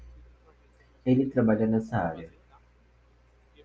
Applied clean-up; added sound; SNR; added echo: none; none; none; none.